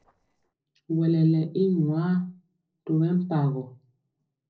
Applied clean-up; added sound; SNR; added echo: neural separator model SepFormer DNS4.